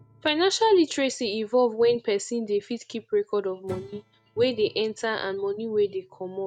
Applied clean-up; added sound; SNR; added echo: neural mask model RNNoise.